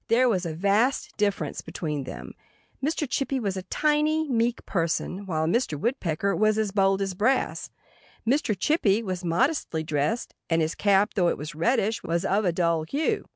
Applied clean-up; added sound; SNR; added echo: none; none; none; none.